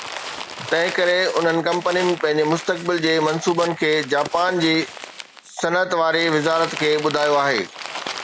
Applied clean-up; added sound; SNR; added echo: none; Crumpling, crinkling; 13 dB; none.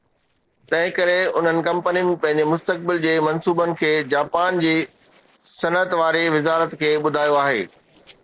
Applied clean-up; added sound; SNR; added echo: neural separator model SepFormer DNS4.